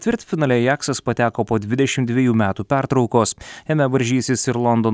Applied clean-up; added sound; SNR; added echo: none; none; none; none.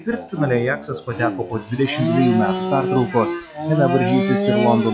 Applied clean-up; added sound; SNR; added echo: classical method log-MMSE.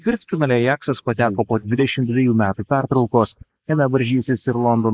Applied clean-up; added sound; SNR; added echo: neural mask model Resemble Enhance denoiser.